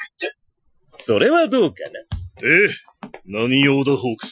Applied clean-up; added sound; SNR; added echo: classical method Wiener filter.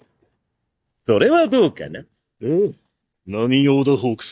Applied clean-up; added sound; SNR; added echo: neural mask model DeepFilterNet 3.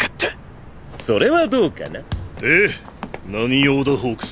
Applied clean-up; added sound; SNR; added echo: none; Thump, thud; 14 dB; none.